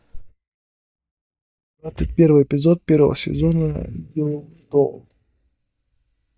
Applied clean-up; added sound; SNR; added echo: neural mask model DeepFilterNet 3.